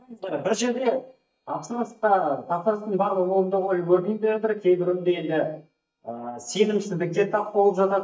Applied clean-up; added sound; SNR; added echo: neural mask model DeepFilterNet 3.